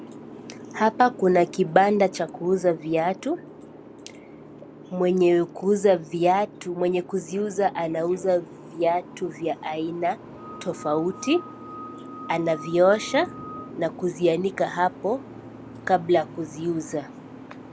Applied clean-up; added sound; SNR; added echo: none; Boat, Water vehicle + Screech / Glass; 16 dB; none.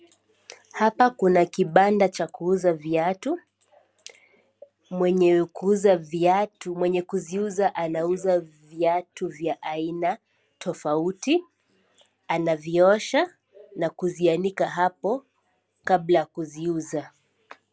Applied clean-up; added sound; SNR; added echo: none; none; none; none.